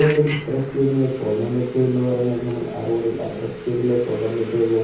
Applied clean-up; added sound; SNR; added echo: none; Telephone; 14 dB; reverberation time 0.7 s.